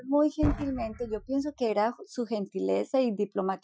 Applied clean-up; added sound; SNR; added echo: classical method Wiener filter.